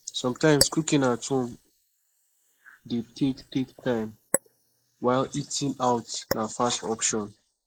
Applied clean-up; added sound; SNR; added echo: neural mask model Resemble Enhance denoiser.